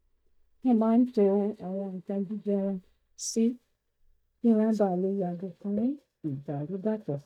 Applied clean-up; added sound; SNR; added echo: neural mask model DeepFilterNet 3.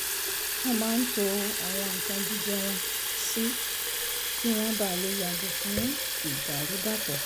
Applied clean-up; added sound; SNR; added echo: none; Fill (with liquid) / Water tap, faucet; -3 dB; none.